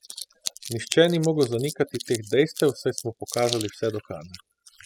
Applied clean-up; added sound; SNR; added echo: classical method spectral subtraction.